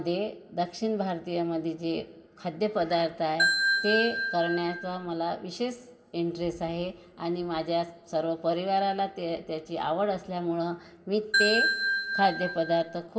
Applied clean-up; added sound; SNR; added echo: none; Ringtone / Bell; -2 dB; reverberation time 1.6 s.